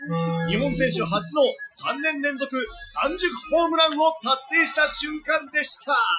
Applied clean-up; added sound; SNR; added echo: classical method Wiener filter.